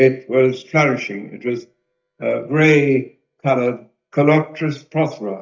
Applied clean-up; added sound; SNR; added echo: neural mask model DeepFilterNet 3.